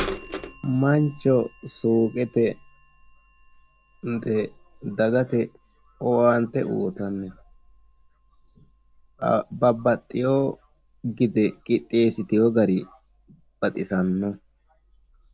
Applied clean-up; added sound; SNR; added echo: none; Bird vocalization, bird call, bird song / Telephone; 19 dB; none.